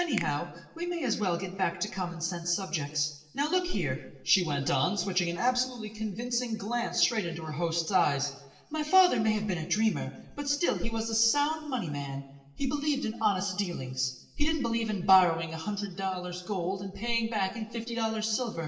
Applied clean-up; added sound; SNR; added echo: none; Finger snapping; 18 dB; reverberation time 0.8 s.